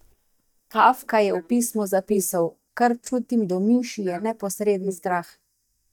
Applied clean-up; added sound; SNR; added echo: neural mask model DeepFilterNet 3.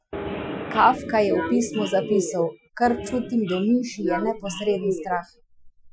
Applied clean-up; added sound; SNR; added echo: classical method Wiener filter.